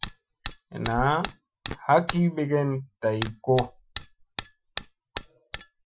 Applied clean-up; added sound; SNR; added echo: classical method Wiener filter.